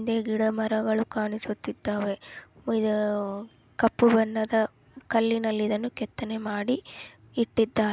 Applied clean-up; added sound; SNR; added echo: none; none; none; none.